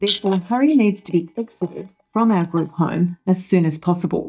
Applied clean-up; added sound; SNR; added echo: neural mask model DeepFilterNet 3.